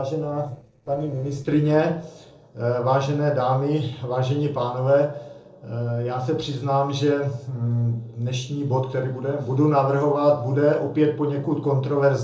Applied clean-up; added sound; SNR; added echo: neural separator model SepFormer DNS4.